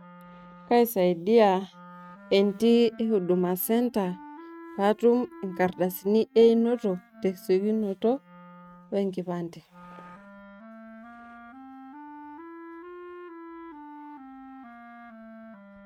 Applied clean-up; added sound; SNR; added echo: neural mask model RNNoise.